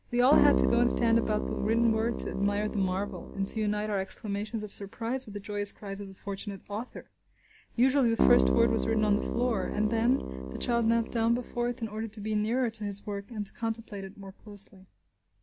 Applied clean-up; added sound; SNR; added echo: none; Keyboard (musical); 1 dB; none.